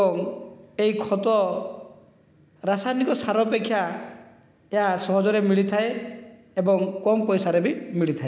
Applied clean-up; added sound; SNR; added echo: none; none; none; none.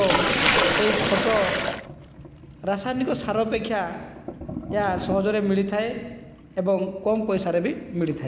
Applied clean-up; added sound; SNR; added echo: none; Sink (filling or washing); 2 dB; none.